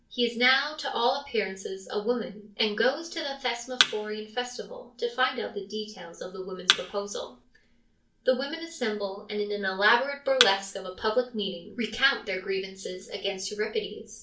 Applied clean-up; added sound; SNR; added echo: none; Thump, thud; 1 dB; reverberation time 0.3 s.